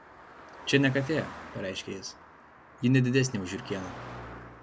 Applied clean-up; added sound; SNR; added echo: none; Car passing by; 15 dB; none.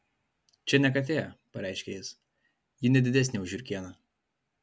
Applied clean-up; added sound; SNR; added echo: none; none; none; none.